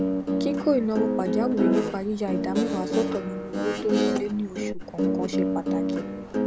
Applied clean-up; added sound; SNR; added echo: none; Guitar; -3 dB; none.